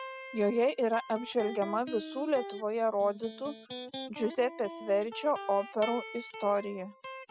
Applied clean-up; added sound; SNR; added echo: classical method spectral subtraction.